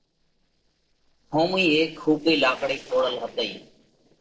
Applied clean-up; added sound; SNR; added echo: neural separator model SepFormer DNS4.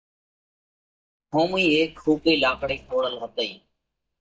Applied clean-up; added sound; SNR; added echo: neural mask model DeepFilterNet 3.